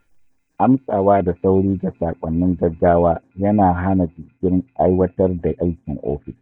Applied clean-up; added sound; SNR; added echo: neural mask model DeepFilterNet 3.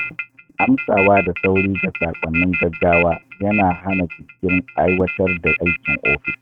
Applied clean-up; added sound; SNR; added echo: neural mask model RNNoise.